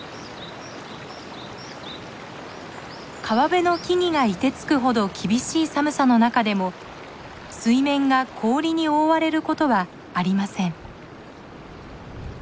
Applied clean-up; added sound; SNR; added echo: none; none; none; none.